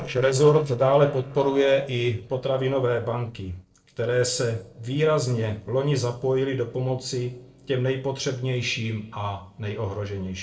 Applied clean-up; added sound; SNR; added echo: neural separator model SepFormer DNS4.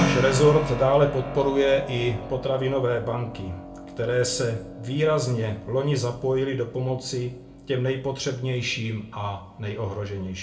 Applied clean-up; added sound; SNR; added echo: none; Keyboard (musical); 10 dB; reverberation time 0.3 s.